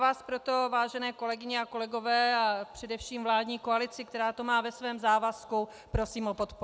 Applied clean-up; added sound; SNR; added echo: none; none; none; none.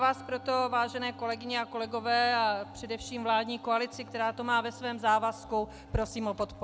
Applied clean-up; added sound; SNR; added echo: none; Keyboard (musical) + Musical instrument; 18 dB; none.